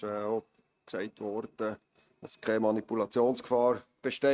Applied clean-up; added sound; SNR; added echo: neural mask model RNNoise.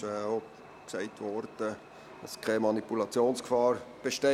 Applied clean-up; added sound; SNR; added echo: none; Chatter / Subway, metro, underground; 20 dB; none.